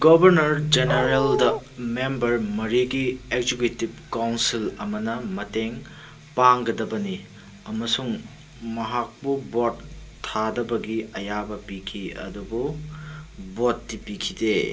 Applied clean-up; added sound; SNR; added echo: none; Dog; 1 dB; reverberation time 0.2 s.